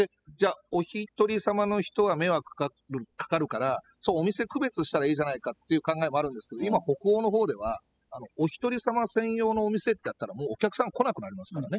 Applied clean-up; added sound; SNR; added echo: classical method spectral subtraction.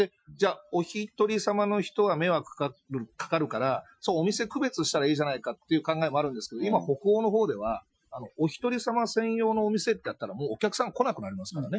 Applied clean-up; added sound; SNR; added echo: classical method Wiener filter.